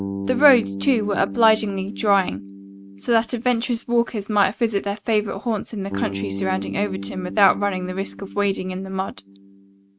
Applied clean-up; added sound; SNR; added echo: neural mask model RNNoise.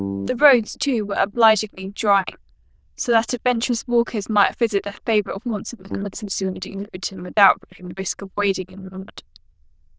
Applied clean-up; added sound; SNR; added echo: neural diffusion model UNIVERSE++.